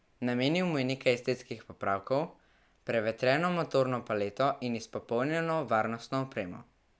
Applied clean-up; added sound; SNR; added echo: none; none; none; none.